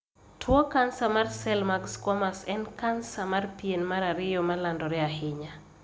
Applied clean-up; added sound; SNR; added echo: none; Guitar; 19 dB; none.